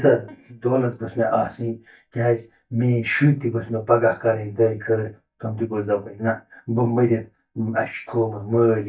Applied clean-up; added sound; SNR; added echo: neural mask model DeepFilterNet 3.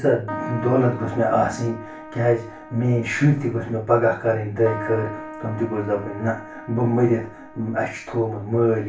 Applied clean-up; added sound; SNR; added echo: none; Keyboard (musical); 14 dB; reverberation time 0.3 s.